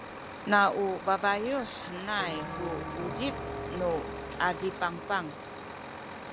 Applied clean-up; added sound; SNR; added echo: none; Bell + Truck; 7 dB; none.